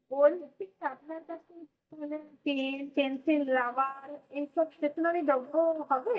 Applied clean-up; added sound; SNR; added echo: neural mask model DeepFilterNet 3.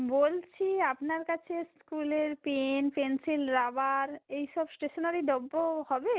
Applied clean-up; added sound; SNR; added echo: none; none; none; none.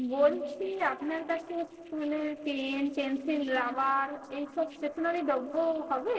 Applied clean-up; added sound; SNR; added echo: neural separator model SepFormer DNS4.